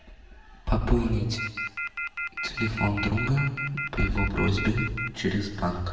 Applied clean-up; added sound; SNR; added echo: none; Telephone; 6 dB; reverberation time 1.1 s.